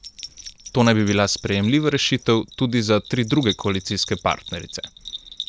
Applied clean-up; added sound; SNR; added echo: none; Bell; 15 dB; none.